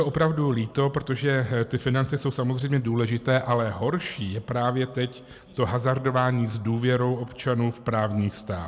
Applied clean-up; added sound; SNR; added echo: none; none; none; none.